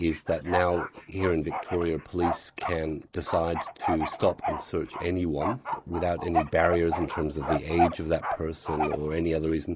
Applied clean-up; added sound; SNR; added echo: neural mask model Resemble Enhance denoiser.